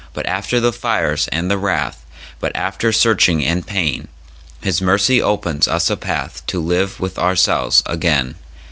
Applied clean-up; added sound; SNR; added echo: none; none; none; none.